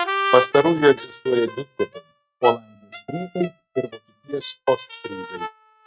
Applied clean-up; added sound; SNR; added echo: neural mask model RNNoise.